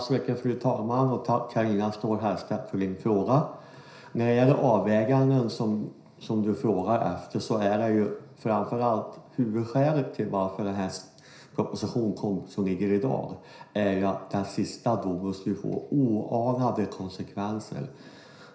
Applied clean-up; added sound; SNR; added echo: none; none; none; reverberation time 0.5 s.